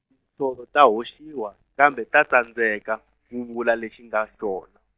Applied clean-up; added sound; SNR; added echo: neural mask model DeepFilterNet 3.